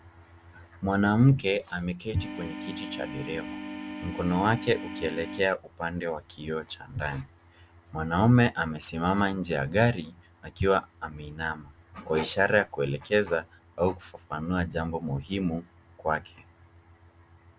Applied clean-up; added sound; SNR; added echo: none; Organ; 9 dB; none.